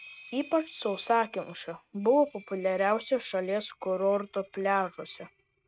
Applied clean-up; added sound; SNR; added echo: neural mask model RNNoise.